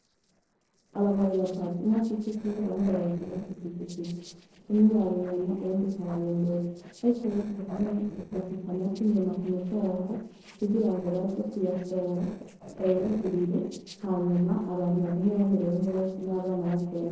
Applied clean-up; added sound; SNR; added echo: neural separator model SepFormer DNS4.